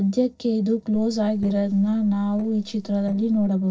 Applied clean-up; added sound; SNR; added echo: neural separator model SepFormer DNS4.